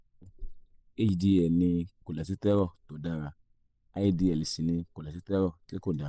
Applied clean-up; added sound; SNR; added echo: neural mask model Resemble Enhance denoiser.